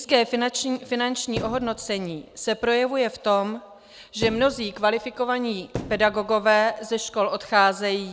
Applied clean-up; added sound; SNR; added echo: none; Thump, thud; 14 dB; none.